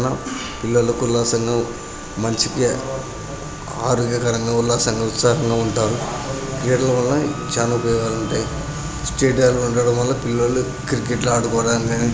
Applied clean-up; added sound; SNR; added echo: none; Wind instrument, woodwind instrument + Wind instrument, woodwind instrument; 19 dB; none.